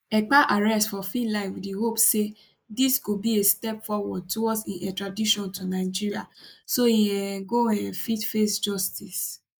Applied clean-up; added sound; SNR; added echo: neural mask model Resemble Enhance denoiser.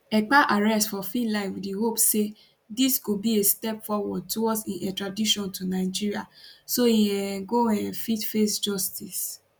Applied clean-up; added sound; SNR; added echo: none; none; none; none.